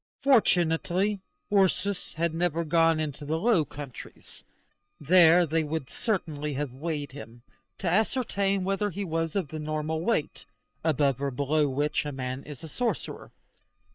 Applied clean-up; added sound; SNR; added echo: neural mask model DeepFilterNet 3.